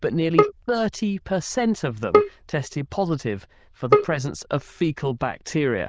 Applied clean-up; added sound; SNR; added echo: neural diffusion model UNIVERSE++.